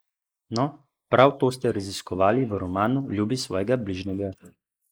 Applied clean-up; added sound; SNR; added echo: neural mask model Resemble Enhance denoiser.